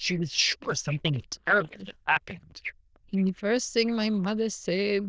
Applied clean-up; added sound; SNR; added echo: neural diffusion model UNIVERSE++.